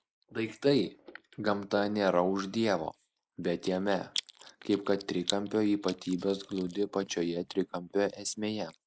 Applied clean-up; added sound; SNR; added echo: neural mask model Resemble Enhance denoiser.